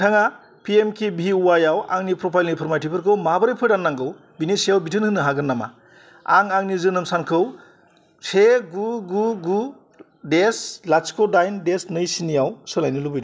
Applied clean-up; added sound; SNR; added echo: none; none; none; none.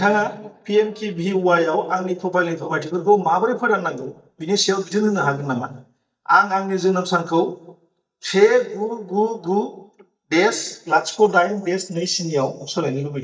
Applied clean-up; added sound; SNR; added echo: neural mask model DeepFilterNet 3.